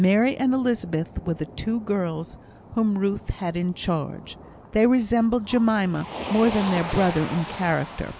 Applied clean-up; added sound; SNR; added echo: none; Motor vehicle (road); 14 dB; none.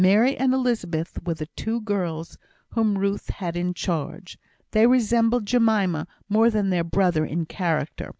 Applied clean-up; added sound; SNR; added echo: none; none; none; none.